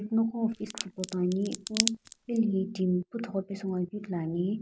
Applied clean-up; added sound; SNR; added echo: none; Crack; 5 dB; none.